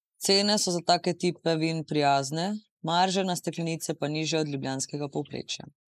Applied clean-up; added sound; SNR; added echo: neural mask model Resemble Enhance denoiser.